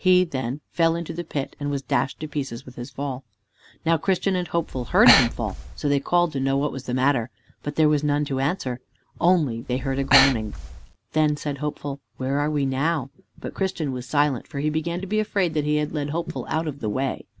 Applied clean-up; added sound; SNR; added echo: none; Breathing; 1 dB; none.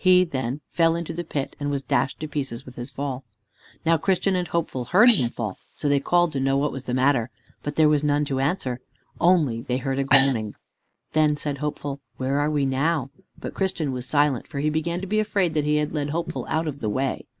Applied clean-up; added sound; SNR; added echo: neural mask model Resemble Enhance denoiser.